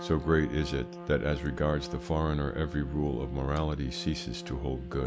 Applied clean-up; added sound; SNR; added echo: none; Trumpet; 12 dB; none.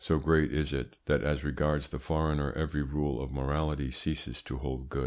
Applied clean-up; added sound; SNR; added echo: none; none; none; none.